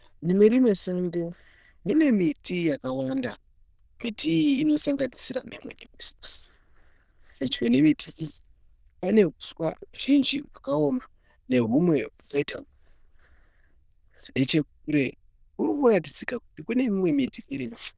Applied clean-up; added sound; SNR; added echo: neural diffusion model UNIVERSE++.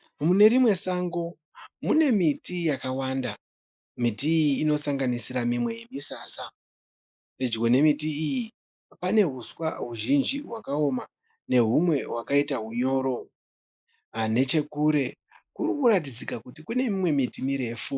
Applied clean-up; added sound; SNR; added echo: neural mask model Resemble Enhance denoiser.